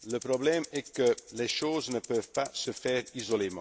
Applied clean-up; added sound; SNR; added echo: none; Rattle (instrument); 17 dB; none.